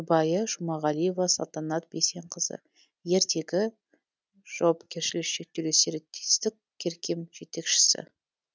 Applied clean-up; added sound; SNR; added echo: none; none; none; none.